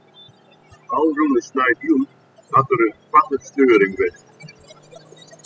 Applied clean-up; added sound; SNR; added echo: classical method spectral subtraction.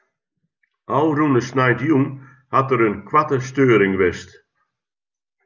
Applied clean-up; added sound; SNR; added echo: none; none; none; none.